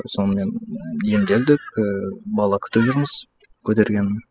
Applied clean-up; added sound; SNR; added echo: classical method spectral subtraction.